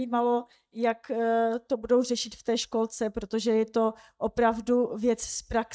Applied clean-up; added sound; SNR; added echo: neural mask model DeepFilterNet 3.